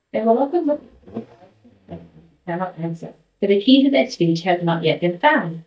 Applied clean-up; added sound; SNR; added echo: neural mask model DeepFilterNet 3.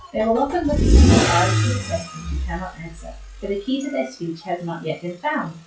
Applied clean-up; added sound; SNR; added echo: classical method WPE with log-MMSE.